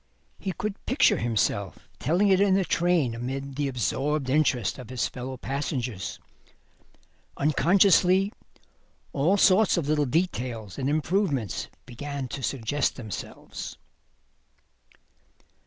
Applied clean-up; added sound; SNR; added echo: none; none; none; none.